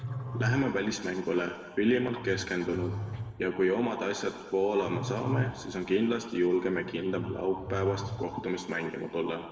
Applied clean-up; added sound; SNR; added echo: none; Growling; 9 dB; reverberation time 1.7 s.